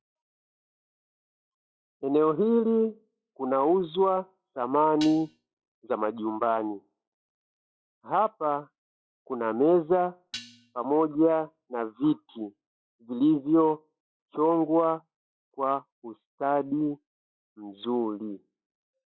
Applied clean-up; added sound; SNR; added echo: classical method log-MMSE.